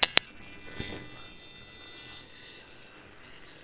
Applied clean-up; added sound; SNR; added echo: neural separator model SepFormer WHAMR!.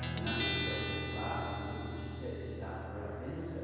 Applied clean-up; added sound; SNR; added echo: none; Guitar; -2 dB; reverberation time 2.2 s.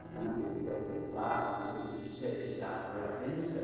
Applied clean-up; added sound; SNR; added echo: neural separator model SepFormer DNS4.